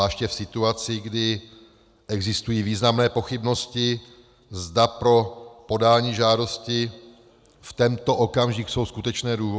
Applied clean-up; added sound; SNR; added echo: none; none; none; none.